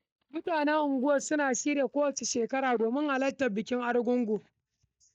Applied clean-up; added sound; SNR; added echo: neural mask model DeepFilterNet 3.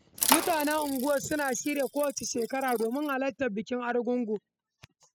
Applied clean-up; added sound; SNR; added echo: classical method spectral subtraction.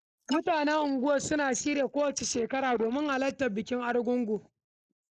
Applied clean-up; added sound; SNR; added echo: neural mask model Resemble Enhance denoiser.